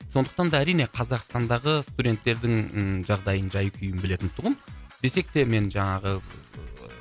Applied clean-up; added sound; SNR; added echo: none; none; none; none.